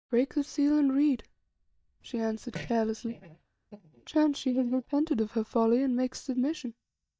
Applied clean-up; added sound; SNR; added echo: neural mask model DeepFilterNet 3.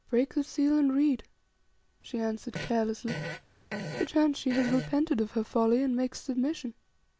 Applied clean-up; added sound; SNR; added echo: none; Fart; 11 dB; none.